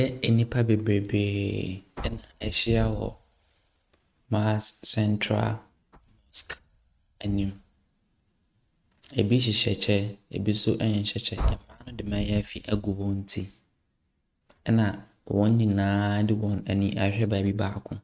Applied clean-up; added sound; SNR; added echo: neural mask model RNNoise.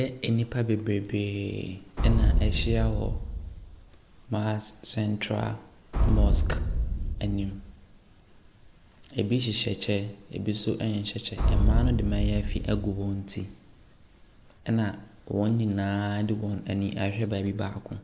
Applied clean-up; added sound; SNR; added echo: none; Boom; -4 dB; none.